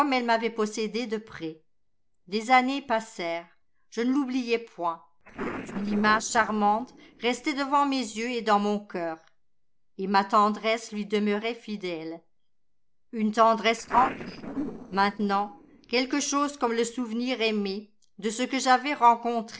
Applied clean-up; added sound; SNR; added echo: neural separator model SepFormer DNS4.